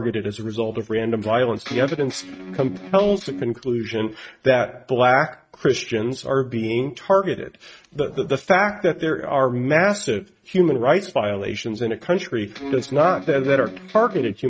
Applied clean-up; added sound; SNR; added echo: neural mask model RNNoise.